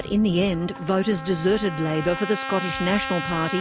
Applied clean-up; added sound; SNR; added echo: none; Trumpet; 9 dB; none.